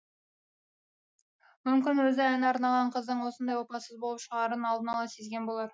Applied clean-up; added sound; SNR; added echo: none; none; none; none.